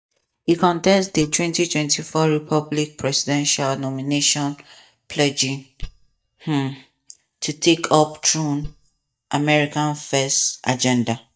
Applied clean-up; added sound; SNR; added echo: neural mask model DeepFilterNet 3.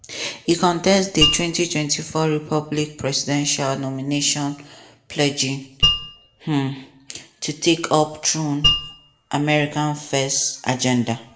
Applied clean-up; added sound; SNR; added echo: none; Mallet percussion; 1 dB; reverberation time 0.5 s.